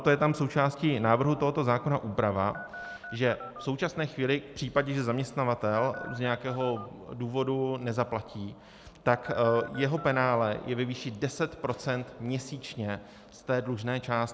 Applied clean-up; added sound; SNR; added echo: none; Telephone; 13 dB; none.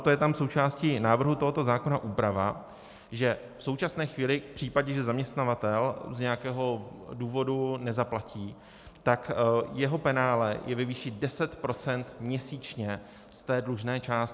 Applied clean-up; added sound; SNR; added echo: none; none; none; none.